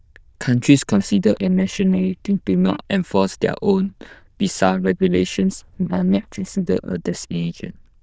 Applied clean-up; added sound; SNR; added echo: neural diffusion model UNIVERSE++.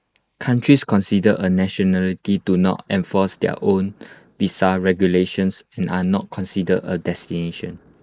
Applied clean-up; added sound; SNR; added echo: neural mask model Resemble Enhance denoiser.